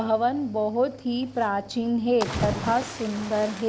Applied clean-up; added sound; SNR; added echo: none; Cricket / Waves, surf; 10 dB; none.